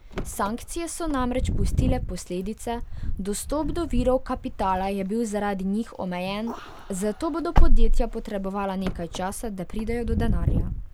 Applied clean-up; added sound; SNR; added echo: none; Wind / Car; -5 dB; none.